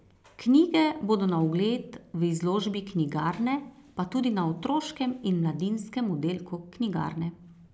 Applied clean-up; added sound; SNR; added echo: none; none; none; none.